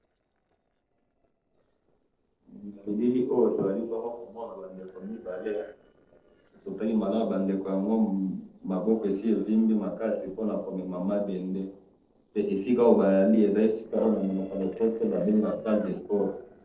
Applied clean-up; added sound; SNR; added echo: neural separator model SepFormer DNS4.